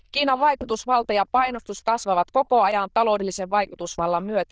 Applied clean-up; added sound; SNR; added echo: neural diffusion model UNIVERSE++.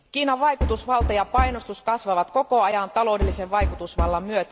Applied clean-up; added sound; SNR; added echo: none; Knock; 4 dB; none.